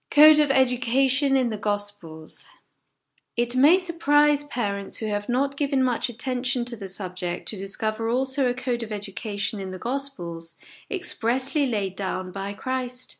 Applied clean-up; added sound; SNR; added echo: none; none; none; none.